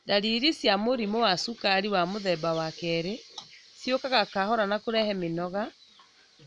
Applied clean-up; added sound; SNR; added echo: none; none; none; none.